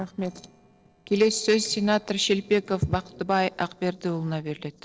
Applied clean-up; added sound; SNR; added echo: neural separator model SepFormer DNS4.